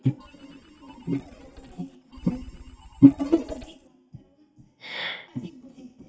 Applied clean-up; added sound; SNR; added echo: neural mask model DeepFilterNet 3.